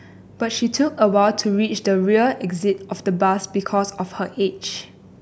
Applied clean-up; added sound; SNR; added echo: none; none; none; none.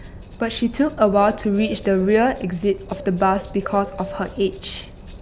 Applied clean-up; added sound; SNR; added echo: none; Bird + Tambourine; 13 dB; none.